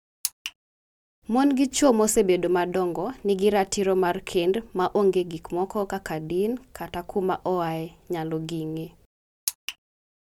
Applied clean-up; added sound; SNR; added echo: none; none; none; none.